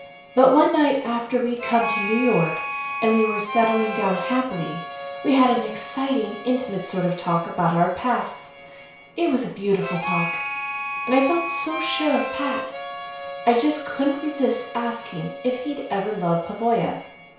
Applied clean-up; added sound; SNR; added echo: none; Harmonica; 8 dB; reverberation time 0.6 s.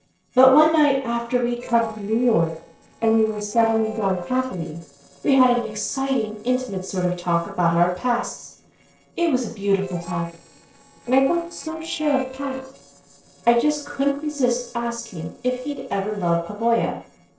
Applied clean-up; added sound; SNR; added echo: neural separator model SepFormer DNS4.